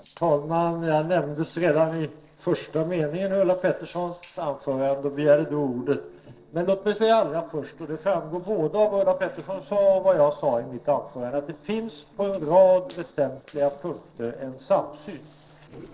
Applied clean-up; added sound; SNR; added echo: neural separator model SepFormer DNS4.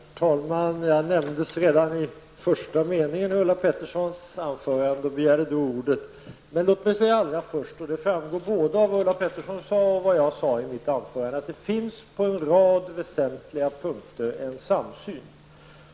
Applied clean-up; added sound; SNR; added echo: none; none; none; none.